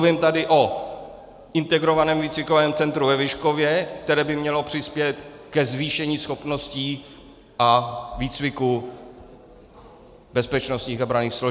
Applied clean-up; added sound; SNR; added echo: none; none; none; none.